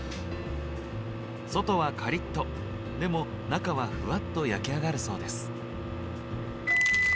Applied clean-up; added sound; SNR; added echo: none; Microwave oven; 2 dB; none.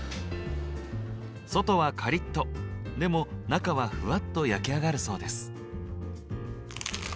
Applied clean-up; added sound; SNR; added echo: none; none; none; none.